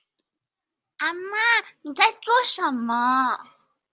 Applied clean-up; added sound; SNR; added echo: none; none; none; none.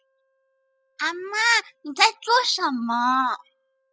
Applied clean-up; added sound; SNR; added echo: classical method spectral subtraction.